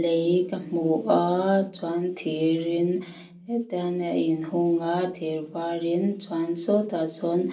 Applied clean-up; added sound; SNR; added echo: none; none; none; reverberation time 0.3 s.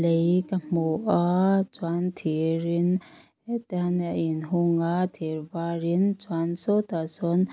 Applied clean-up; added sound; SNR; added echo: none; none; none; none.